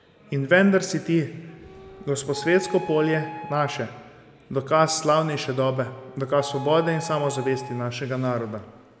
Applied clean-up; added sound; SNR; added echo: none; Wind instrument, woodwind instrument; 17 dB; none.